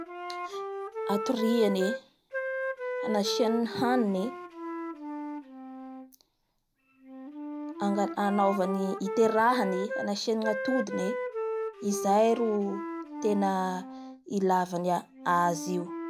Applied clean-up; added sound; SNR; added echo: none; Wind instrument, woodwind instrument; 6 dB; none.